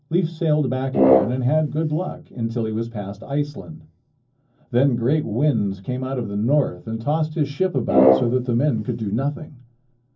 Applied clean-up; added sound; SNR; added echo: none; Brass instrument; -2 dB; reverberation time 0.4 s.